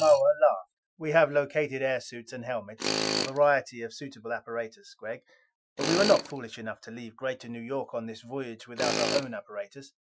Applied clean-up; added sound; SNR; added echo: classical method Wiener filter.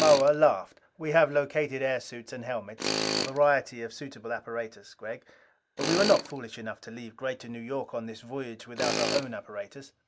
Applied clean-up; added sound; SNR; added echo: none; Tools; 8 dB; none.